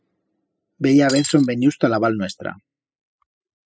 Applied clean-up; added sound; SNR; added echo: classical method spectral subtraction.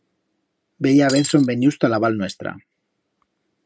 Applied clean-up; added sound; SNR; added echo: none; Shatter; 8 dB; none.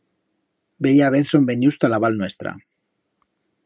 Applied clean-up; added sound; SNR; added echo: none; none; none; none.